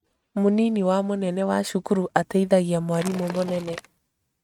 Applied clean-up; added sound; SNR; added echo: neural mask model RNNoise.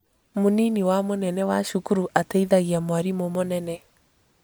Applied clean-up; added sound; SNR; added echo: none; none; none; none.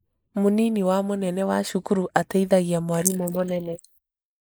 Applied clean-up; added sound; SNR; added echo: neural mask model Resemble Enhance denoiser.